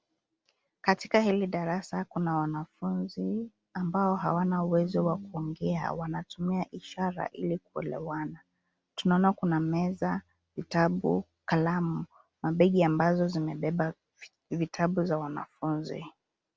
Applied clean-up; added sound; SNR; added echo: none; none; none; none.